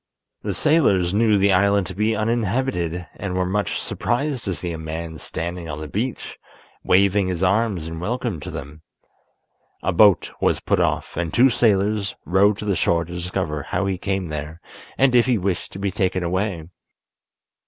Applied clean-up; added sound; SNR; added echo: none; none; none; none.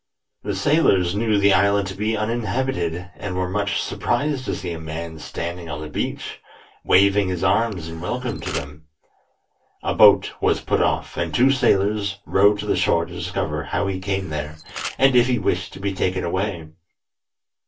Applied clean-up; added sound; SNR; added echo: none; Camera; 14 dB; reverberation time 0.2 s.